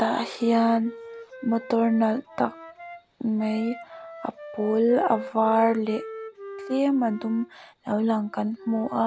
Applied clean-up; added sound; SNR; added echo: none; Wind instrument, woodwind instrument; 16 dB; none.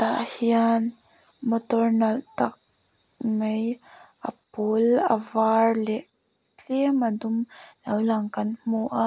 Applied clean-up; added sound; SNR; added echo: none; none; none; none.